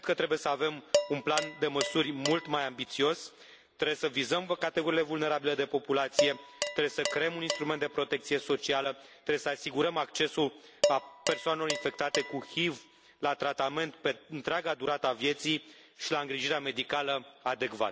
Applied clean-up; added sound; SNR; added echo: none; Dishes, pots, and pans; 5 dB; none.